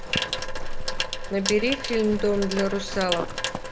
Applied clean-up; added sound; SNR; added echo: none; Sink (filling or washing) / Water tap, faucet + Livestock, farm animals, working animals; 2 dB; none.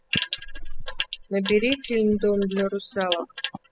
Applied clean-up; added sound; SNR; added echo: classical method spectral subtraction.